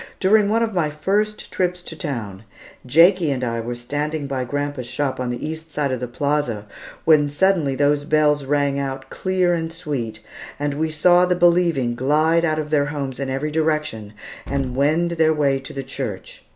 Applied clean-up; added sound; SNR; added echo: none; Explosion; 12 dB; none.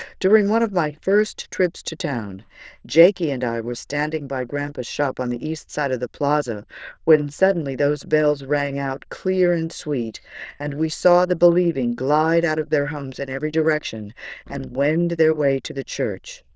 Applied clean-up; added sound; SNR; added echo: neural diffusion model UNIVERSE++.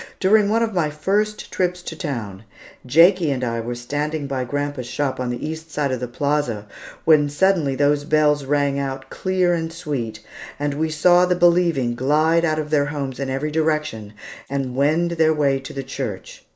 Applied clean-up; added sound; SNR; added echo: neural mask model Resemble Enhance denoiser.